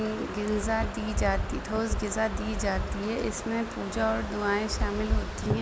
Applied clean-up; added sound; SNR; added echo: none; Car; 14 dB; none.